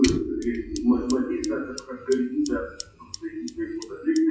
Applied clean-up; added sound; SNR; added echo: classical method WPE with log-MMSE.